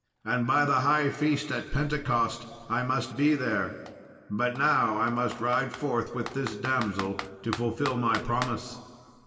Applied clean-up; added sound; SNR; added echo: none; Computer keyboard; 15 dB; reverberation time 1.9 s.